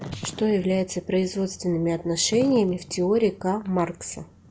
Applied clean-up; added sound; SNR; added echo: none; Wind / Fire; 18 dB; none.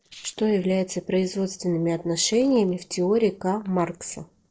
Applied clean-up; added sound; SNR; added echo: neural separator model SepFormer DNS4.